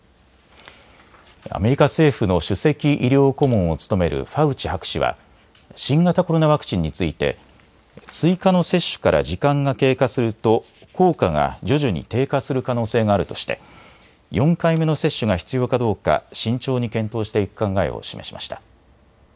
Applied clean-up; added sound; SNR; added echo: none; none; none; none.